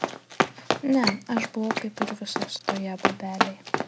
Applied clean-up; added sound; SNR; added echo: none; Run; -1 dB; none.